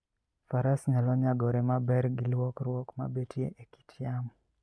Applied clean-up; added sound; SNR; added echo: none; none; none; none.